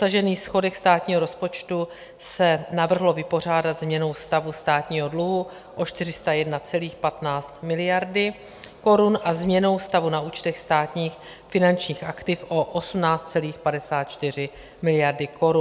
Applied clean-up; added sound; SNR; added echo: none; none; none; none.